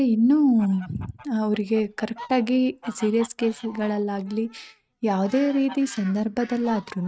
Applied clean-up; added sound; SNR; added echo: neural mask model RNNoise.